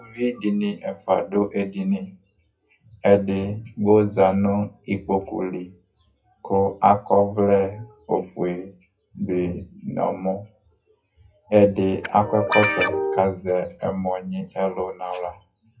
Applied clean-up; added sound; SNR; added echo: classical method WPE with log-MMSE.